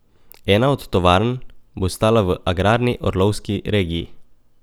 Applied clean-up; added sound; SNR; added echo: none; none; none; none.